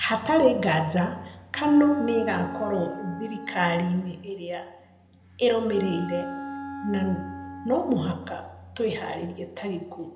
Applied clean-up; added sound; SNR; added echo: none; Wind instrument, woodwind instrument; 12 dB; reverberation time 0.8 s.